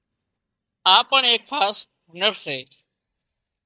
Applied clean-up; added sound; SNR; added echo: neural mask model DeepFilterNet 3.